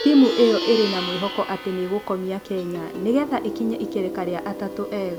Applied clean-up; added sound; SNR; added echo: none; Plucked string instrument; 8 dB; none.